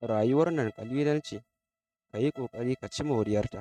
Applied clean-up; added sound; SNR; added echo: neural mask model RNNoise.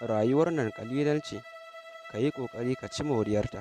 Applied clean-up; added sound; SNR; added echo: none; Bowed string instrument; 17 dB; none.